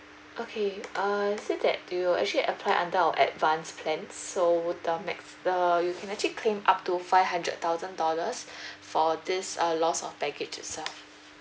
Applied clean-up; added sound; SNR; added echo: none; none; none; none.